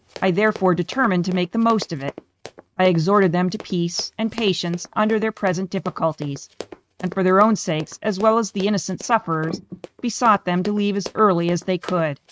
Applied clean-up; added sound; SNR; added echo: neural mask model RNNoise.